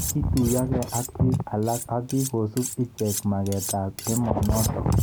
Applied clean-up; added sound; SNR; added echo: none; Cutlery, silverware; 11 dB; none.